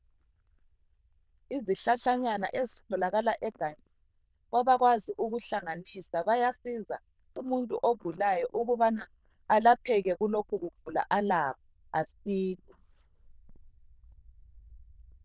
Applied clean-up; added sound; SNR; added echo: neural diffusion model UNIVERSE++.